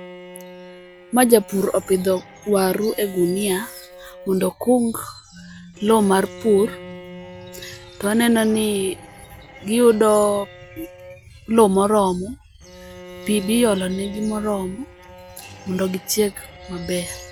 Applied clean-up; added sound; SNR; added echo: none; Telephone + Bowed string instrument; 20 dB; none.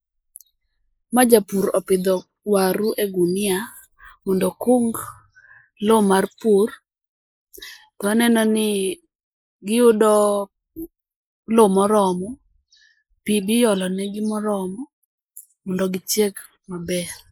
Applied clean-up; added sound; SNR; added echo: neural mask model Resemble Enhance denoiser.